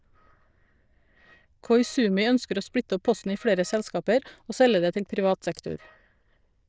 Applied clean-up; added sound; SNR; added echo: neural diffusion model UNIVERSE++.